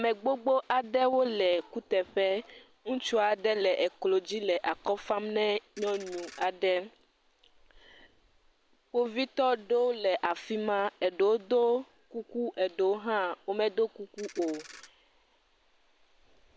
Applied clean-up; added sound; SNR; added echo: none; Ratchet, pawl; 19 dB; none.